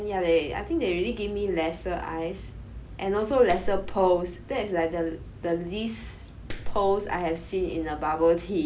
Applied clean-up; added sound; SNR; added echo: none; Clapping; 6 dB; none.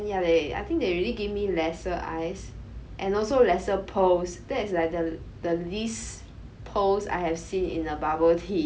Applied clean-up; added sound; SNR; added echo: none; none; none; none.